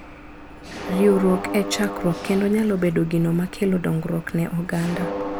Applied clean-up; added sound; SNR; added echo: none; Mechanisms; 9 dB; none.